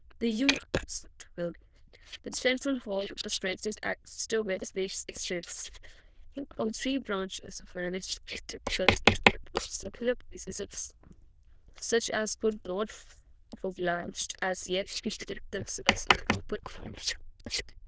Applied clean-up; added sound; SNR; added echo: neural diffusion model UNIVERSE++.